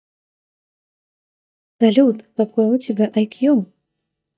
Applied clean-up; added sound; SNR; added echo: neural mask model DeepFilterNet 3.